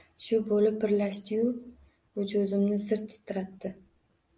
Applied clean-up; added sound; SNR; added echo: none; none; none; none.